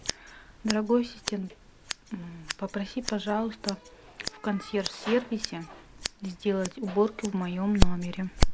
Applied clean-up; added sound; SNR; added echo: none; Scissors; 0 dB; none.